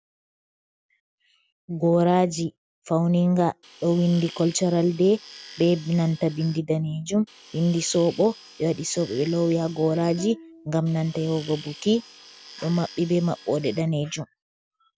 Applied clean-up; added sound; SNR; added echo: none; Bowed string instrument + Tools; 20 dB; none.